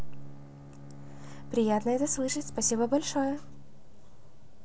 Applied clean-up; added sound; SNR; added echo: none; Bowed string instrument; 18 dB; none.